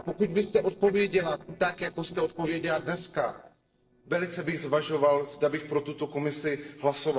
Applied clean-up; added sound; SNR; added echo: neural separator model SepFormer DNS4.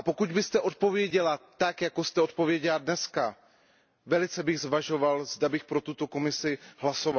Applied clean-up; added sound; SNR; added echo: none; none; none; none.